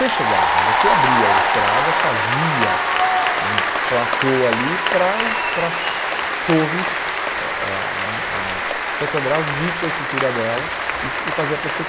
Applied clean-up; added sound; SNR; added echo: none; Applause / Cheering; -5 dB; none.